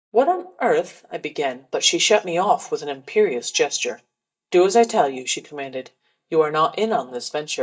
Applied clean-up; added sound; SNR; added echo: neural mask model DeepFilterNet 3.